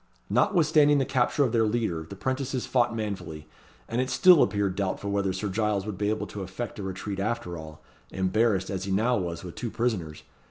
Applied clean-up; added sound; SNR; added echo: none; none; none; none.